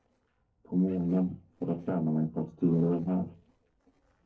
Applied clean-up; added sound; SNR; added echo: neural separator model SepFormer DNS4.